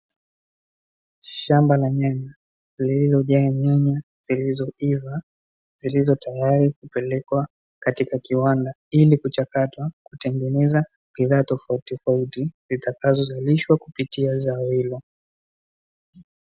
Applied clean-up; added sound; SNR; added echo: none; none; none; none.